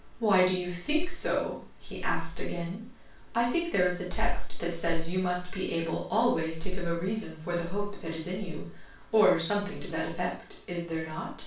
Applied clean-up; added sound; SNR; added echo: none; none; none; reverberation time 0.3 s.